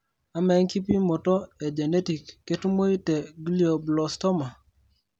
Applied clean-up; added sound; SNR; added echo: none; none; none; none.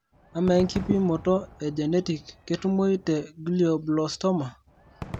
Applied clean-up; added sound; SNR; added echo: none; Crowd / Cheering / Fireworks; 17 dB; none.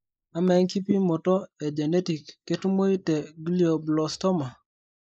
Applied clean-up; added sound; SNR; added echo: neural mask model Resemble Enhance denoiser.